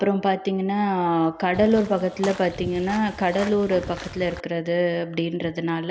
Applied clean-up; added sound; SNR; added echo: none; Walk, footsteps / Bird vocalization, bird call, bird song; 14 dB; none.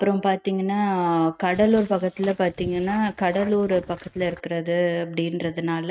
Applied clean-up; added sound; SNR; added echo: neural mask model RNNoise.